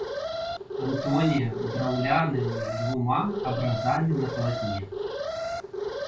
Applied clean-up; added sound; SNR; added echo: none; Alarm; 4 dB; reverberation time 0.2 s.